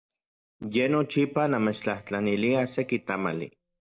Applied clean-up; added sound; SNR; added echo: neural separator model SepFormer DNS4.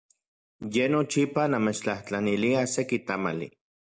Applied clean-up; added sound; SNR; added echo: none; none; none; none.